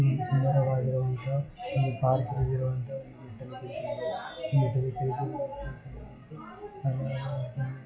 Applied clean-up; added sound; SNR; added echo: classical method WPE with log-MMSE.